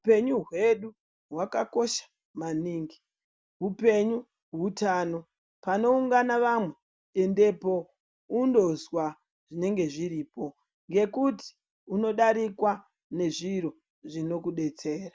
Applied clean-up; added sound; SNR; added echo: none; none; none; none.